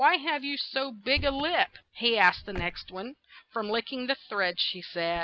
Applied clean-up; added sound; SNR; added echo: neural mask model DeepFilterNet 3.